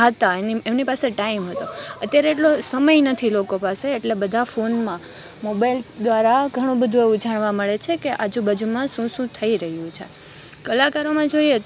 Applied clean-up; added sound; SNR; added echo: none; none; none; none.